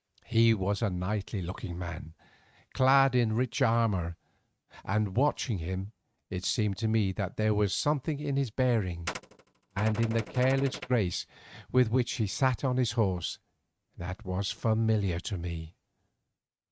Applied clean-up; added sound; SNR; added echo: neural mask model RNNoise.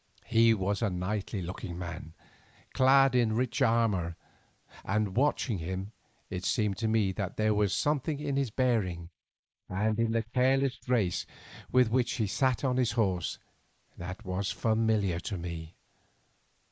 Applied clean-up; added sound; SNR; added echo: neural mask model Resemble Enhance denoiser.